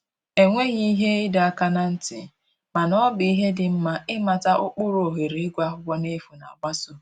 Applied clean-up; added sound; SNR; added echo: none; none; none; none.